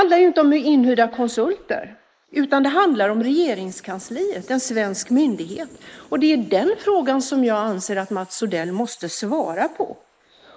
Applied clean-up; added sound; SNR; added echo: neural mask model Resemble Enhance denoiser.